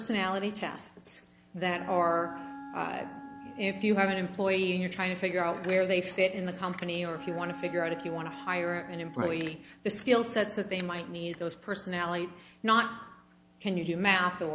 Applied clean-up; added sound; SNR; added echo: none; Wind instrument, woodwind instrument; 15 dB; none.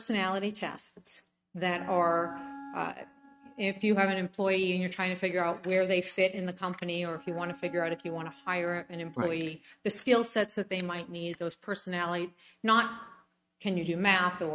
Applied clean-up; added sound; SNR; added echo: neural mask model RNNoise.